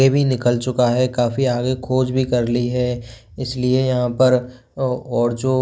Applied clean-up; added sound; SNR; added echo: none; none; none; none.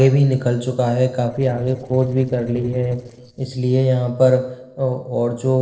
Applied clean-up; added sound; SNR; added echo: neural separator model SepFormer DNS4.